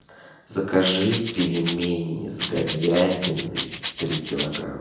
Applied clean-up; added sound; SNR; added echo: none; Rattle (instrument); 7 dB; reverberation time 0.9 s.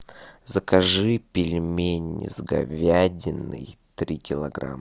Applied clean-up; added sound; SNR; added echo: none; none; none; none.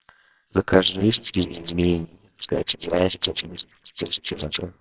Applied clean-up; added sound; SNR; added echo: neural separator model SepFormer WHAMR!.